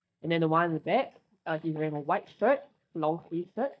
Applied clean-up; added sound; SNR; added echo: neural mask model DeepFilterNet 3.